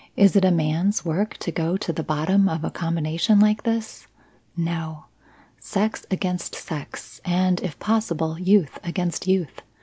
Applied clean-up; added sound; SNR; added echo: none; none; none; none.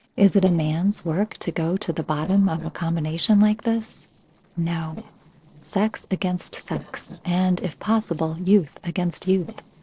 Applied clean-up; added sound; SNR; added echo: neural separator model SepFormer DNS4.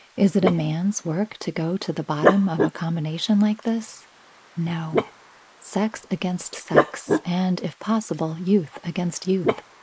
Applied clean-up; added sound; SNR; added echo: neural mask model Resemble Enhance denoiser.